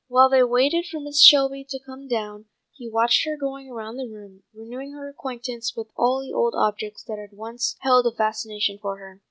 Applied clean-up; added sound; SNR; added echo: none; none; none; none.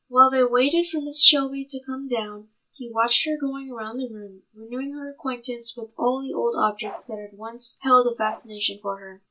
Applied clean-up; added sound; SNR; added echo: none; Bark; 15 dB; reverberation time 0.1 s.